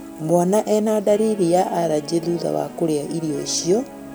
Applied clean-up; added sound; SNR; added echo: none; Guitar; 16 dB; none.